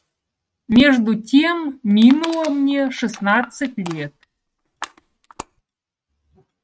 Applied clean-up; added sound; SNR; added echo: neural mask model RNNoise.